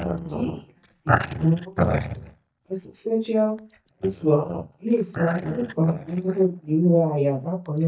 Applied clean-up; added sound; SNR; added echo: neural mask model DeepFilterNet 3.